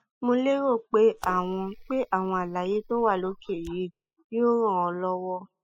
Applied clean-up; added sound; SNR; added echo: classical method spectral subtraction.